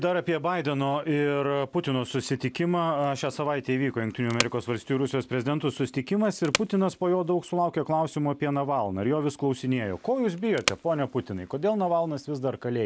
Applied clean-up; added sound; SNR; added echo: none; Wood; 9 dB; none.